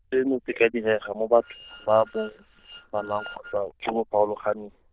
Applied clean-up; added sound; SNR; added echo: neural diffusion model UNIVERSE++.